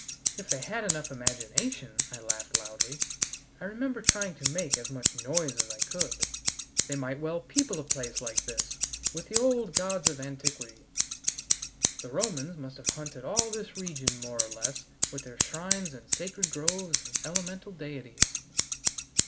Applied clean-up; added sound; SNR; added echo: none; Scissors; -5 dB; none.